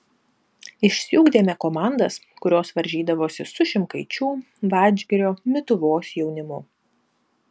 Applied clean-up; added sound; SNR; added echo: none; none; none; none.